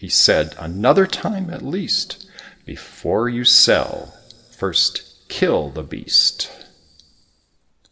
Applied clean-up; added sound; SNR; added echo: none; none; none; reverberation time 1.2 s.